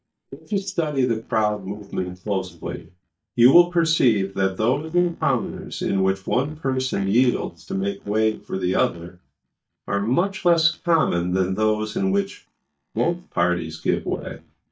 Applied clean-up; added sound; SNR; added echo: neural mask model DeepFilterNet 3.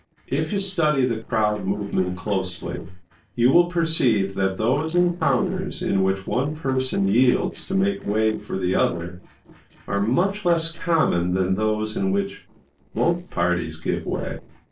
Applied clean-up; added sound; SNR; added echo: neural separator model SepFormer DNS4.